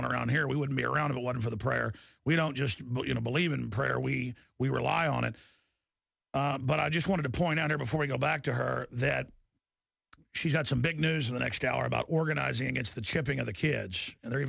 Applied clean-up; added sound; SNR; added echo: none; none; none; none.